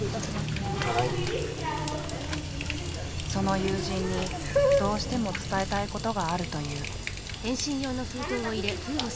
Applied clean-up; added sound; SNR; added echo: none; Water tap, faucet; -1 dB; none.